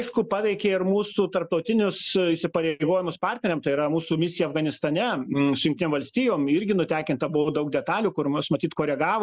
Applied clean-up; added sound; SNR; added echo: none; none; none; none.